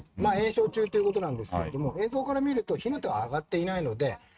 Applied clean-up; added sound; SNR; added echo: neural mask model RNNoise.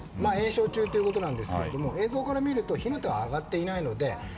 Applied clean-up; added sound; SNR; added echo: none; Breathing; 15 dB; none.